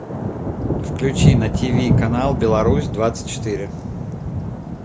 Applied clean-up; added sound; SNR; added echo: none; Thunder; -3 dB; none.